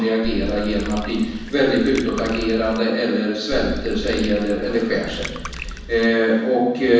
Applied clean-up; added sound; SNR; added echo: none; Water / Liquid; 10 dB; reverberation time 1.1 s.